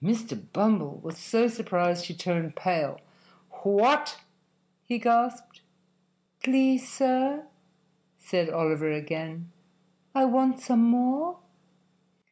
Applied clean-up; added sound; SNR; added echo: none; none; none; none.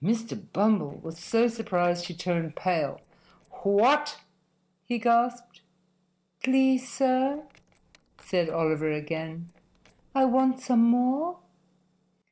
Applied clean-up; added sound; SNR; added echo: neural separator model SepFormer DNS4.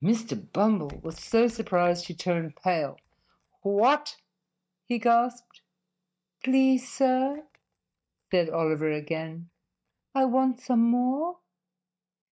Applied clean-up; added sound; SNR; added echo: neural mask model DeepFilterNet 3.